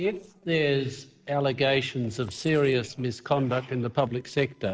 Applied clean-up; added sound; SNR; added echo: neural separator model SepFormer DNS4.